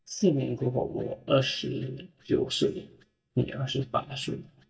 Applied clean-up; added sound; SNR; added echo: neural mask model DeepFilterNet 3.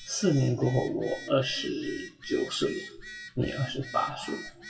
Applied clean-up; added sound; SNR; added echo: classical method WPE with log-MMSE.